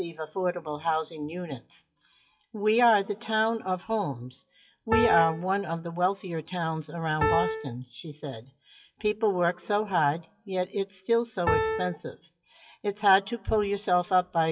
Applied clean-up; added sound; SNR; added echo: classical method WPE with log-MMSE.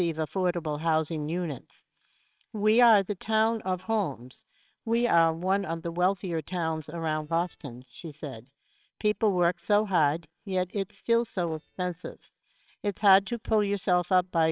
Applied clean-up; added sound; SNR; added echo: neural separator model SepFormer WHAMR!.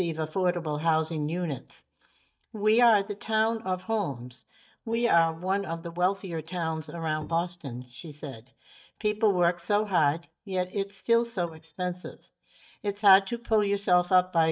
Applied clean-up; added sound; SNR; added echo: neural mask model DeepFilterNet 3.